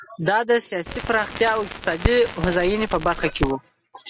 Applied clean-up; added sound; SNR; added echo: none; Crackle; 7 dB; none.